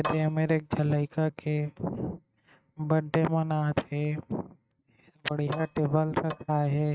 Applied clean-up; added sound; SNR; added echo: neural mask model RNNoise.